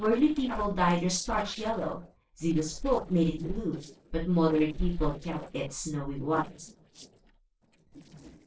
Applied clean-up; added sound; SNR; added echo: neural separator model SepFormer DNS4.